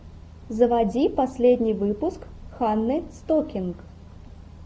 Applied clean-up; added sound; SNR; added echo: none; none; none; none.